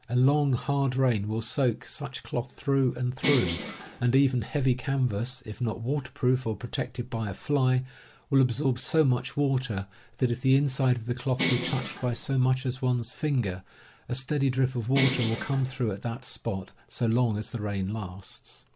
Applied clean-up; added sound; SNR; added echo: none; Bell; 4 dB; none.